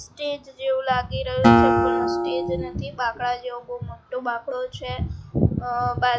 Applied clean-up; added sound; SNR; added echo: classical method log-MMSE.